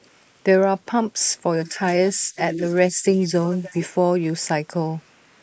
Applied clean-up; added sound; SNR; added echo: neural mask model Resemble Enhance denoiser.